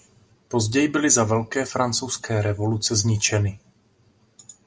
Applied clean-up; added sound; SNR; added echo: none; none; none; none.